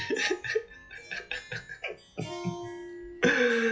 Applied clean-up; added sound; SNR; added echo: classical method log-MMSE.